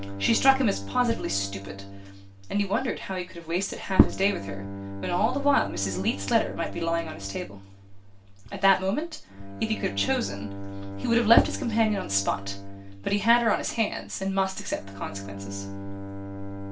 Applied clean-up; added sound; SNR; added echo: none; Bowed string instrument; 11 dB; reverberation time 0.2 s.